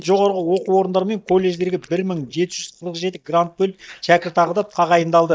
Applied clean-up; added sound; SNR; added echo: neural mask model DeepFilterNet 3.